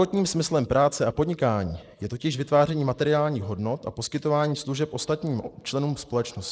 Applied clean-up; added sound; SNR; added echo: neural mask model Resemble Enhance denoiser.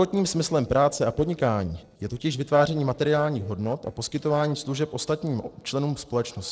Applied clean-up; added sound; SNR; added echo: neural separator model SepFormer DNS4.